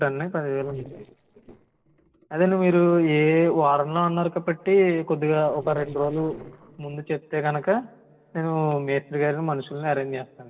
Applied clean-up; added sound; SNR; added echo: neural separator model SepFormer DNS4.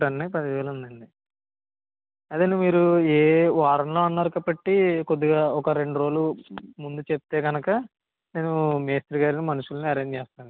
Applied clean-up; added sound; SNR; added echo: none; none; none; none.